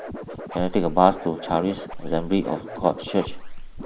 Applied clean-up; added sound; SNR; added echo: none; Scratching (performance technique); 9 dB; none.